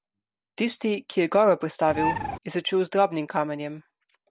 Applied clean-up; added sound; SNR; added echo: none; Bird; 2 dB; none.